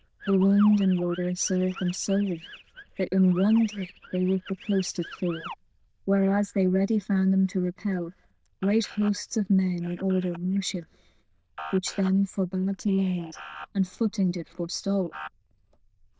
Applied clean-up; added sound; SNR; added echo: neural diffusion model UNIVERSE++.